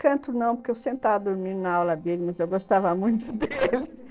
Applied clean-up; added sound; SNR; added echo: neural separator model SepFormer DNS4.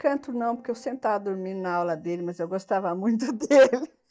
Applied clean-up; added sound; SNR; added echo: neural mask model DeepFilterNet 3.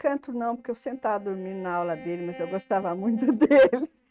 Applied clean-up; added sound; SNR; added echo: neural mask model RNNoise.